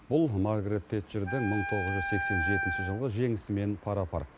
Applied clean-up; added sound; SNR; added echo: none; Wind instrument, woodwind instrument; 3 dB; none.